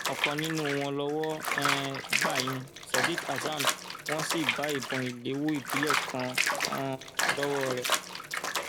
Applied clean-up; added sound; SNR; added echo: none; Bathtub (filling or washing) / Water; -2 dB; none.